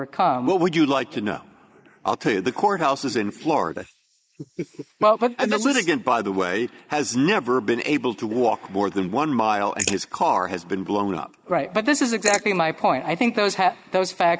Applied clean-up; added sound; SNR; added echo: neural mask model Resemble Enhance denoiser.